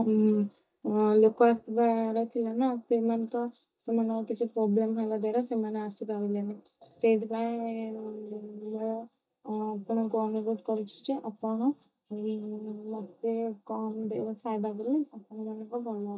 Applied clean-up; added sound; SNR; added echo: neural mask model DeepFilterNet 3.